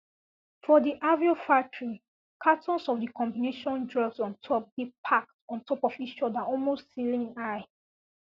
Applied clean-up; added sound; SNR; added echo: none; none; none; none.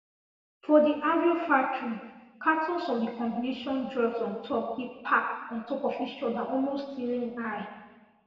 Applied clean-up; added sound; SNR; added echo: none; none; none; reverberation time 1.2 s.